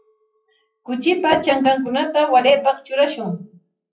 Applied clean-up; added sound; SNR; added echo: classical method WPE with log-MMSE.